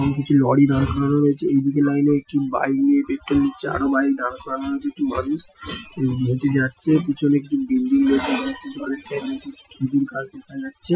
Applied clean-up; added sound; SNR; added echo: classical method Wiener filter.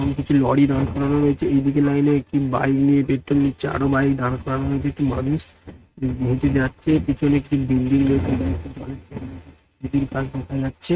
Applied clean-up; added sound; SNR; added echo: neural mask model RNNoise.